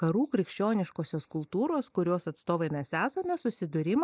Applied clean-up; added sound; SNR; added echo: neural mask model Resemble Enhance denoiser.